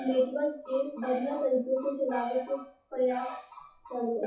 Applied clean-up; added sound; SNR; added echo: classical method WPE with log-MMSE.